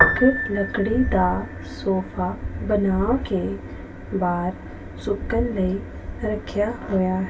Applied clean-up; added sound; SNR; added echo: none; Piano; 7 dB; reverberation time 0.1 s.